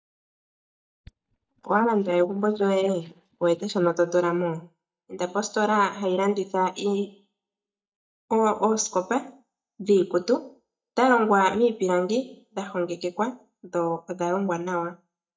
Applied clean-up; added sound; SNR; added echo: neural mask model DeepFilterNet 3.